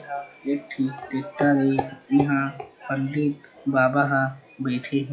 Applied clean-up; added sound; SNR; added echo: classical method log-MMSE.